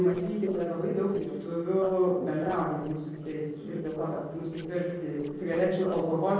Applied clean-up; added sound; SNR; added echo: neural separator model SepFormer DNS4.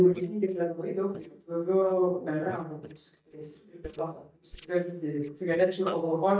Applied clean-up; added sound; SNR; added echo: neural mask model DeepFilterNet 3.